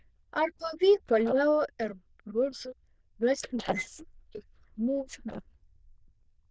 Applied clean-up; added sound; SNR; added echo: neural diffusion model UNIVERSE++.